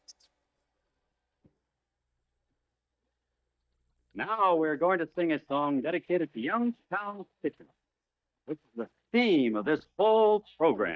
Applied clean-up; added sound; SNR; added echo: neural mask model DeepFilterNet 3.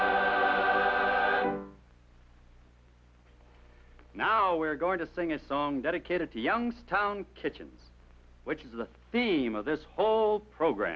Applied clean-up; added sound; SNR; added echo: none; none; none; none.